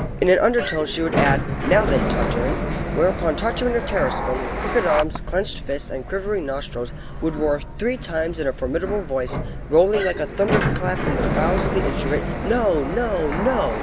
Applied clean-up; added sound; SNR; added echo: none; Sliding door; 3 dB; none.